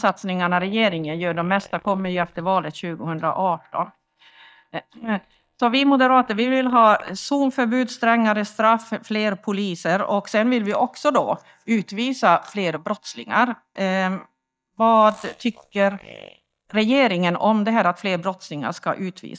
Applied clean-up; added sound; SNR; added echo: neural mask model DeepFilterNet 3.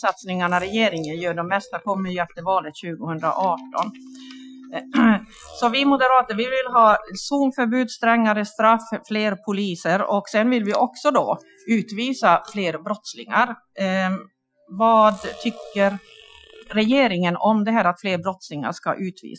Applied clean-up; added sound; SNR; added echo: classical method Wiener filter.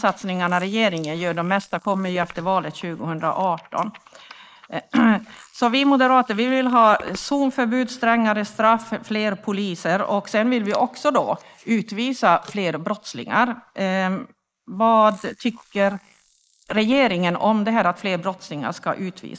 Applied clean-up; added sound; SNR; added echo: neural mask model Resemble Enhance denoiser.